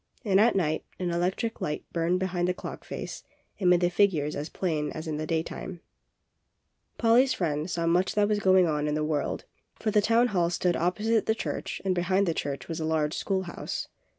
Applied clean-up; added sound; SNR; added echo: none; none; none; none.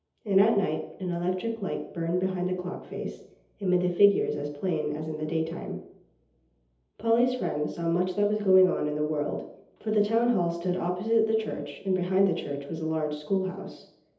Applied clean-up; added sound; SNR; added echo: none; none; none; reverberation time 0.8 s.